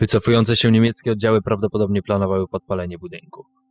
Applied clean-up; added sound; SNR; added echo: classical method spectral subtraction.